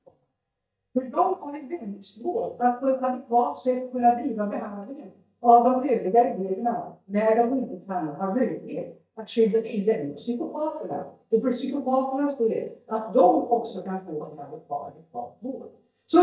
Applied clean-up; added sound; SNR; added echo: neural mask model DeepFilterNet 3.